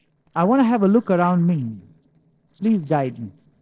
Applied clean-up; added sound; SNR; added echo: neural separator model SepFormer DNS4.